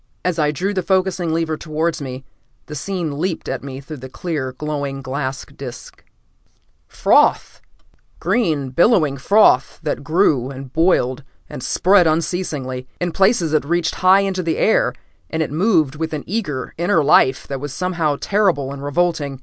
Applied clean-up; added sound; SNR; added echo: none; none; none; none.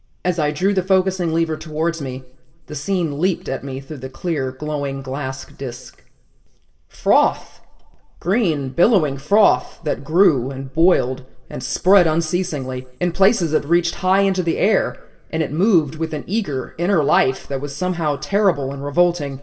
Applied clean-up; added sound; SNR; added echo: none; none; none; reverberation time 0.7 s.